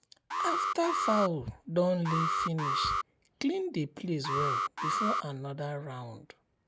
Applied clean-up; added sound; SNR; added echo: none; Alarm; 0 dB; none.